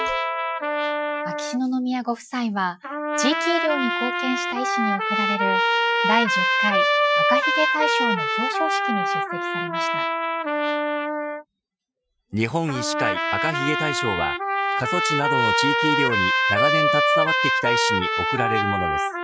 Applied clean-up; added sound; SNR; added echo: classical method Wiener filter.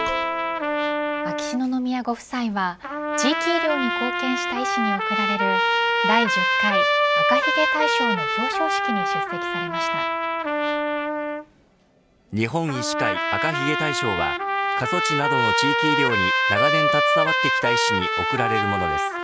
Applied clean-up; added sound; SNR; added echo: none; Trumpet; -5 dB; none.